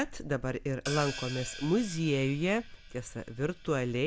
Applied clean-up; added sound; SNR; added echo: none; Hi-hat; 13 dB; none.